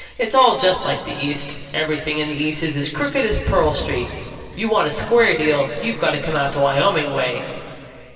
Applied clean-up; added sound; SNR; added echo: none; none; none; reverberation time 2.5 s.